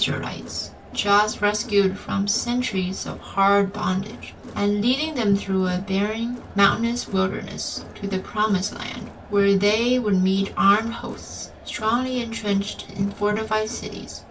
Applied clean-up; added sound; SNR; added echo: none; Crowd; 17 dB; reverberation time 0.2 s.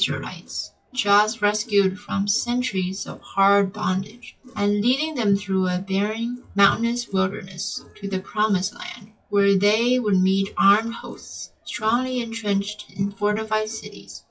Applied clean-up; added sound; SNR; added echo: classical method WPE with log-MMSE.